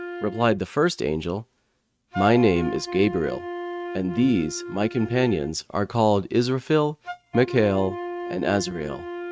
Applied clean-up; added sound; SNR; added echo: neural mask model RNNoise.